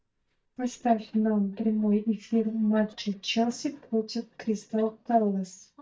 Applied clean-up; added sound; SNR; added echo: neural mask model DeepFilterNet 3.